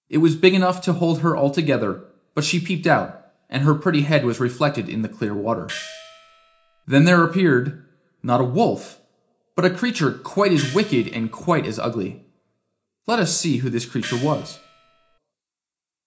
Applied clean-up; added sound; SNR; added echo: none; Gong; 16 dB; reverberation time 0.4 s.